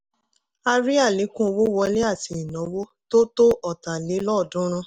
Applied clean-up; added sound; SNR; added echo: none; none; none; none.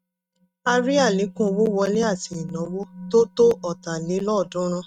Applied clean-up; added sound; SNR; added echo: neural mask model RNNoise.